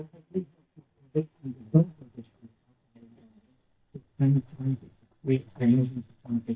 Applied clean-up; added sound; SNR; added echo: neural mask model DeepFilterNet 3.